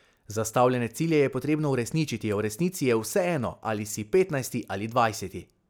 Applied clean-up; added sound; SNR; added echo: none; none; none; none.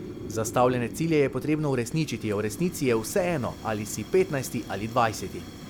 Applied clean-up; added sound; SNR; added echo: none; Fire; 13 dB; none.